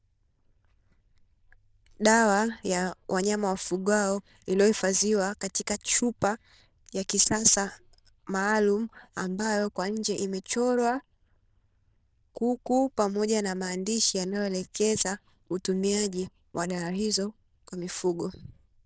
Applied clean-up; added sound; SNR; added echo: neural diffusion model UNIVERSE++.